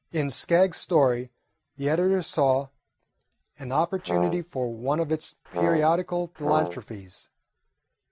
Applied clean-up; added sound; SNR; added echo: none; Brass instrument; 3 dB; none.